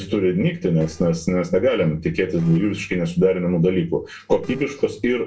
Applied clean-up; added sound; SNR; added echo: neural separator model SepFormer DNS4.